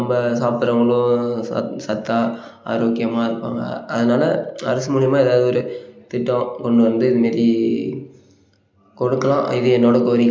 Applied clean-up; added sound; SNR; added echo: none; none; none; none.